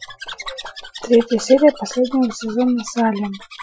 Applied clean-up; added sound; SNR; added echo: classical method Wiener filter.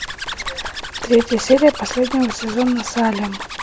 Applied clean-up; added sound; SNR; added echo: none; Zipper (clothing); 10 dB; none.